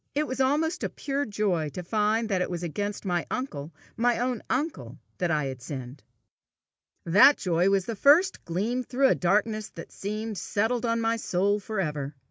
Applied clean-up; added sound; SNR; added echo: none; none; none; none.